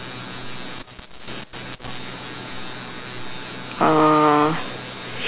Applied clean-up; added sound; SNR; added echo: none; none; none; none.